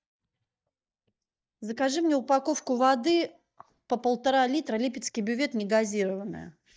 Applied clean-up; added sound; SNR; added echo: neural mask model DeepFilterNet 3.